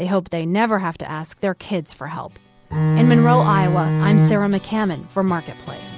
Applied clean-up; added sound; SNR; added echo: none; Bowed string instrument; -3 dB; none.